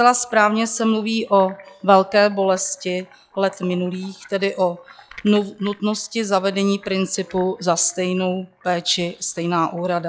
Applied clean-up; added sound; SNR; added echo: classical method log-MMSE.